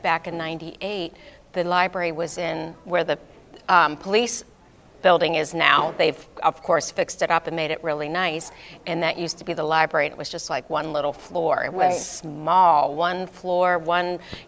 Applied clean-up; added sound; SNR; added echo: none; none; none; none.